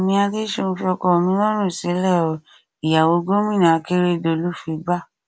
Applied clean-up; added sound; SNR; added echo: none; none; none; none.